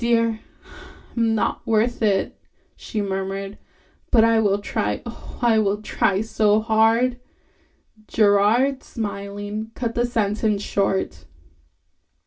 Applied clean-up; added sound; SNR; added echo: none; none; none; reverberation time 0.2 s.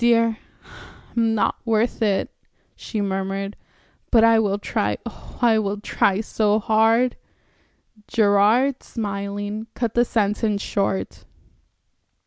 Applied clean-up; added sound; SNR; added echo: none; none; none; none.